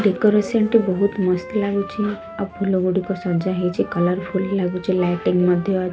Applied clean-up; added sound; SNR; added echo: none; Wind instrument, woodwind instrument; 17 dB; reverberation time 1.6 s.